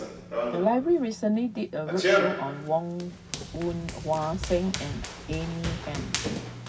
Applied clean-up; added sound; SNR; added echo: none; Run; 3 dB; reverberation time 0.4 s.